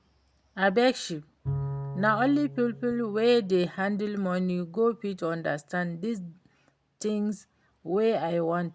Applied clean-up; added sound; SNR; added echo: none; Bowed string instrument; 14 dB; none.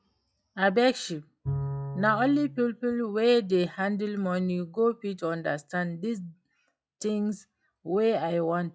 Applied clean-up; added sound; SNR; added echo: classical method log-MMSE.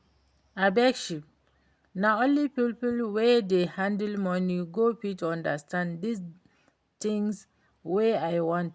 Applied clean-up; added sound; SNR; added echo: none; none; none; none.